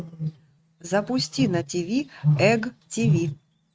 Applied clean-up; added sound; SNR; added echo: neural mask model RNNoise.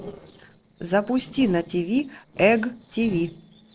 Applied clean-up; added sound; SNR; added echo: neural separator model SepFormer DNS4.